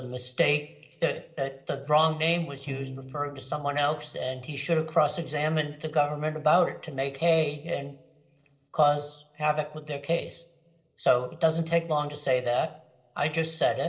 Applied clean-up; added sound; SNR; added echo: neural separator model SepFormer DNS4.